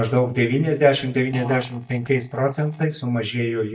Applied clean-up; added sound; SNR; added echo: neural mask model DeepFilterNet 3.